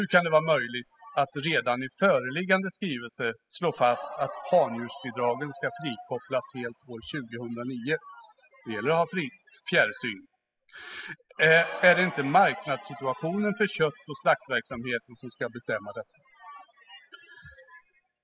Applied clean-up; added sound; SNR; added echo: classical method spectral subtraction.